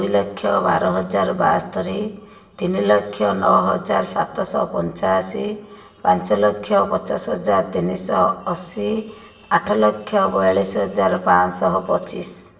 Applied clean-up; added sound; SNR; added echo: none; none; none; reverberation time 0.8 s.